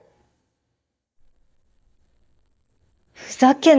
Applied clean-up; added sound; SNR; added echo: neural mask model DeepFilterNet 3.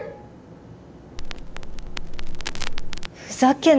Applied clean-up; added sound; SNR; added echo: none; Crackle; -2 dB; none.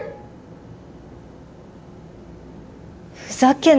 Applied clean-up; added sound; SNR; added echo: none; none; none; none.